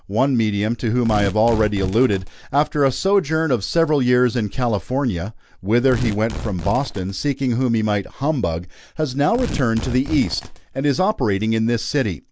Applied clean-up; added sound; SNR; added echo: none; Tearing; 12 dB; none.